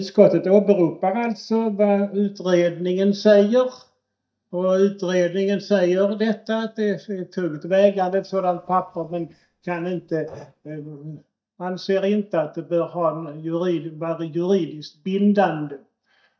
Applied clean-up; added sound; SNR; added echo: neural mask model DeepFilterNet 3.